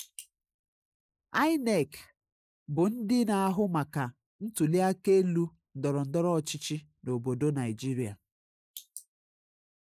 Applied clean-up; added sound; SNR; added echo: neural mask model Resemble Enhance denoiser.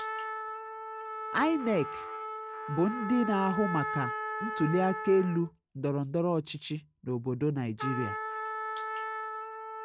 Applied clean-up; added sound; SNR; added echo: none; Trumpet; 6 dB; none.